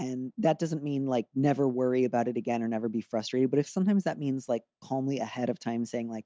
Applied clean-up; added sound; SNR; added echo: none; none; none; none.